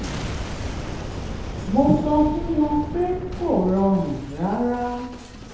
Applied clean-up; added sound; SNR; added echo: none; Boom; 8 dB; reverberation time 0.8 s.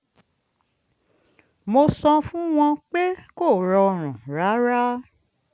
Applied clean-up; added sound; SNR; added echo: none; none; none; none.